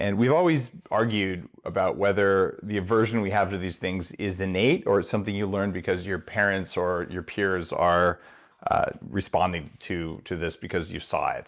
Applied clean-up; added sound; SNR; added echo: none; none; none; none.